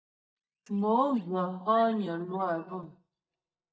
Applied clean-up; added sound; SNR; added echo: neural mask model DeepFilterNet 3.